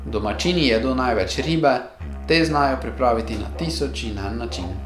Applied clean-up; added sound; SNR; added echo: none; Musical instrument; 9 dB; none.